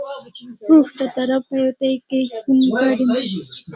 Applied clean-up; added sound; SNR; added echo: none; none; none; none.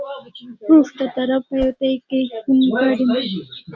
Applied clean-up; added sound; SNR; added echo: none; Whoosh, swoosh, swish; 16 dB; none.